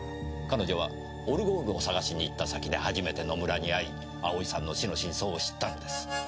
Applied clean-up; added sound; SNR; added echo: none; Harmonica; 14 dB; none.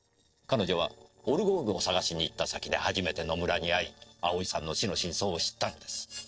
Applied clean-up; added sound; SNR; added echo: neural separator model SepFormer DNS4.